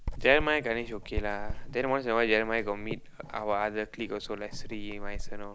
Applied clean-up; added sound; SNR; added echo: none; Writing; 6 dB; none.